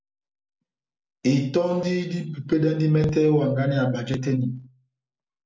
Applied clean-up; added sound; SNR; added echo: none; none; none; none.